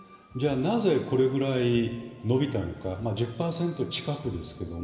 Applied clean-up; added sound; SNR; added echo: none; none; none; reverberation time 1.9 s.